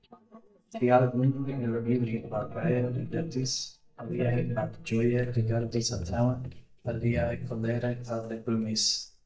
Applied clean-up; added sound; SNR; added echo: neural mask model DeepFilterNet 3.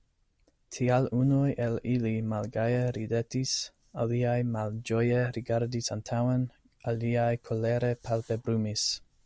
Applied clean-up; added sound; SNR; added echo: none; none; none; none.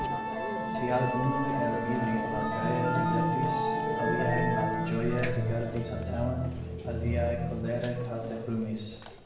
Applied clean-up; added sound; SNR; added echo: none; Musical instrument; -1 dB; reverberation time 0.8 s.